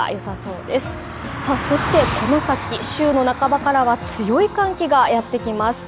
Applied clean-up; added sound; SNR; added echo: none; Car passing by; 10 dB; none.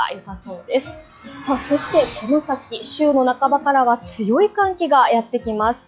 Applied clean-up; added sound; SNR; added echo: classical method log-MMSE.